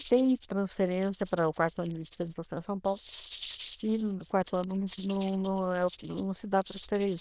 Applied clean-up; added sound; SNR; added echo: neural diffusion model UNIVERSE++.